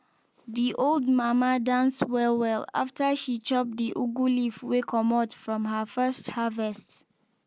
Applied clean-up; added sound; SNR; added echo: none; none; none; none.